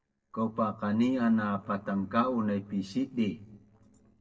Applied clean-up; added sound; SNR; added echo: neural separator model SepFormer DNS4.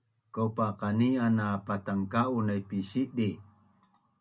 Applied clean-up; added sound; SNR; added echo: none; none; none; none.